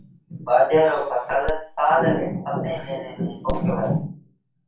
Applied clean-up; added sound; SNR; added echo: none; Crack; 13 dB; reverberation time 0.3 s.